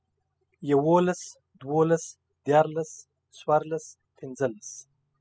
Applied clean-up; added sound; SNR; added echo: classical method spectral subtraction.